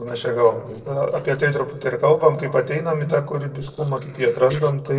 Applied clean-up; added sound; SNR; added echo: neural separator model SepFormer DNS4.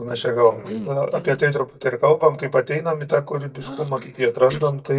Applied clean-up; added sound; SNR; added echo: neural mask model DeepFilterNet 3.